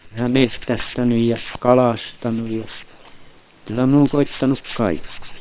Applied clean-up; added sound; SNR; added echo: neural separator model SepFormer WHAM!.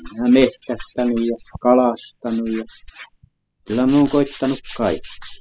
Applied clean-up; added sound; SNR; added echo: classical method spectral subtraction.